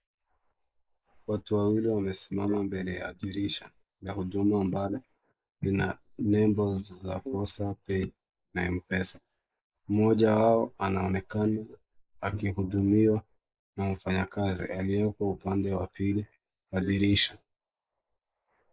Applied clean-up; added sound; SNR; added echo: neural mask model Resemble Enhance denoiser.